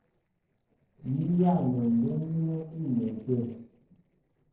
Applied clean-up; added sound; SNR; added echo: neural separator model SepFormer DNS4.